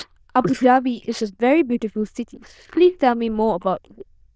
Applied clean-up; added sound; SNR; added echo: neural diffusion model UNIVERSE++.